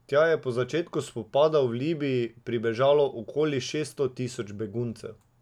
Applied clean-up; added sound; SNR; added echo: none; none; none; none.